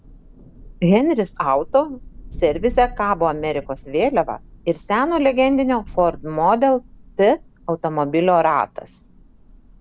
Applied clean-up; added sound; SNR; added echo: none; Thunder; 19 dB; none.